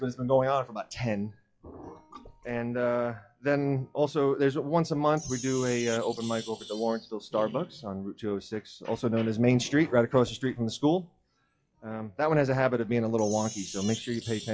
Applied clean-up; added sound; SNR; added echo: classical method WPE with log-MMSE.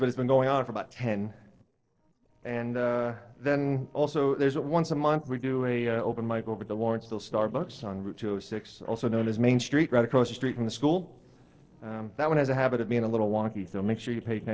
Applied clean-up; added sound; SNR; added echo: neural separator model SepFormer DNS4.